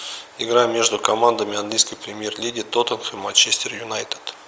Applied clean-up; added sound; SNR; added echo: none; none; none; none.